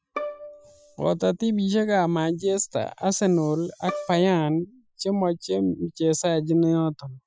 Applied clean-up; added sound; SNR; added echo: classical method Wiener filter.